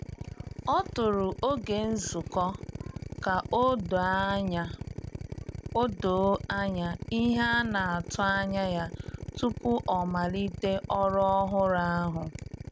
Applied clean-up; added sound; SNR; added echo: none; Drill; 10 dB; none.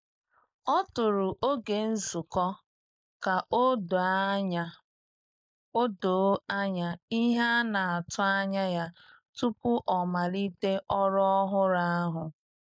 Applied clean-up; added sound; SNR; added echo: neural mask model Resemble Enhance denoiser.